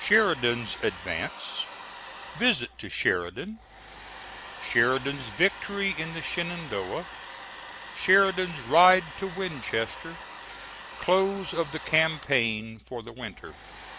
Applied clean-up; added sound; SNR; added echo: none; Domestic sounds, home sounds; 14 dB; none.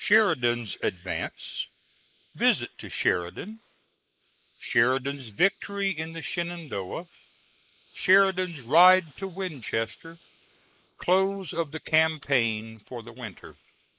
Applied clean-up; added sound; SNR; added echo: neural mask model Resemble Enhance denoiser.